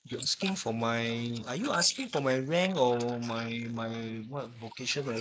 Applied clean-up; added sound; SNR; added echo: neural mask model Resemble Enhance denoiser.